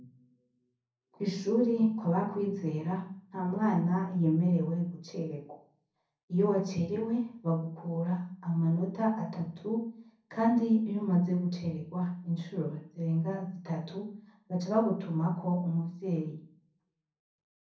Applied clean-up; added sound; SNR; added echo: none; none; none; reverberation time 0.6 s.